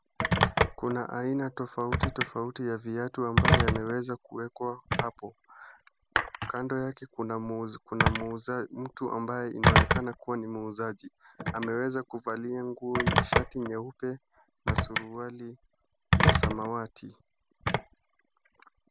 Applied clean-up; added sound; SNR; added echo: none; Telephone; -4 dB; none.